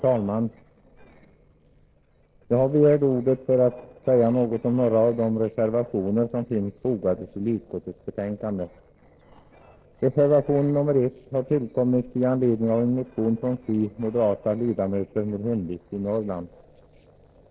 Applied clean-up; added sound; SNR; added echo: neural separator model SepFormer DNS4.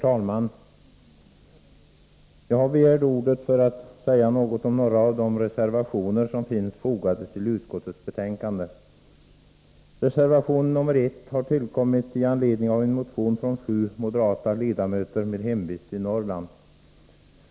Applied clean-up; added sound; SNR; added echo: none; none; none; none.